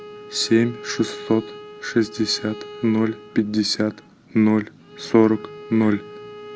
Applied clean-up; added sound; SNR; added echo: none; Bowed string instrument; 17 dB; none.